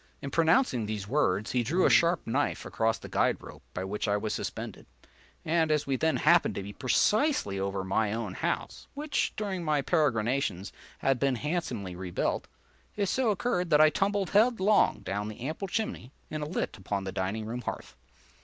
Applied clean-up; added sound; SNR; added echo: none; Brass instrument; 13 dB; none.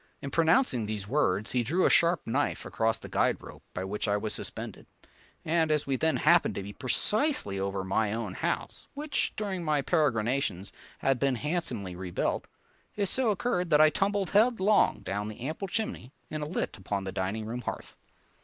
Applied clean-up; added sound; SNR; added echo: neural mask model Resemble Enhance denoiser.